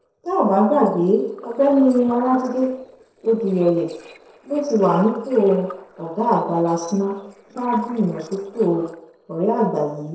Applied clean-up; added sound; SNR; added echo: neural separator model SepFormer DNS4.